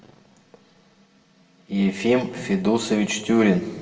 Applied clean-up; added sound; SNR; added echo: none; none; none; reverberation time 1.2 s.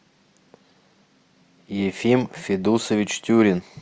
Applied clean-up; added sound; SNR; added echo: none; none; none; none.